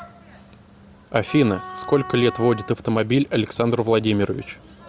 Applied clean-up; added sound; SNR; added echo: none; Wind instrument, woodwind instrument; 15 dB; none.